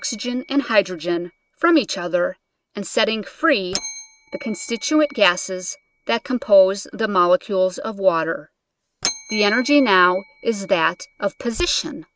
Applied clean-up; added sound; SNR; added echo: neural mask model RNNoise.